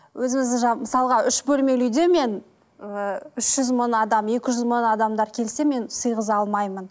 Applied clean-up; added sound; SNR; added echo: none; none; none; none.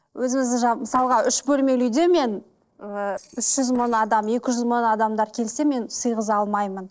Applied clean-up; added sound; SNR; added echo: neural separator model SepFormer DNS4.